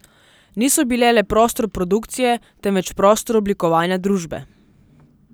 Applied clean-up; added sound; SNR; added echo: none; none; none; none.